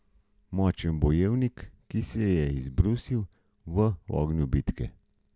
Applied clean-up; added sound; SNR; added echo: none; none; none; none.